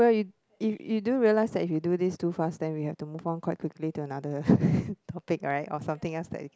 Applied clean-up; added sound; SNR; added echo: none; none; none; none.